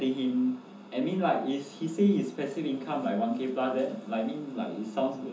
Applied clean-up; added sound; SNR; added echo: none; none; none; reverberation time 0.6 s.